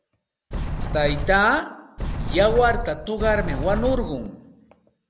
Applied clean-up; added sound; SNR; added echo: none; Sliding door; 3 dB; none.